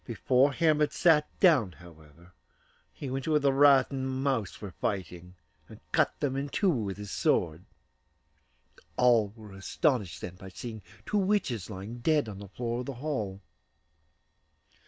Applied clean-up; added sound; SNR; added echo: none; none; none; none.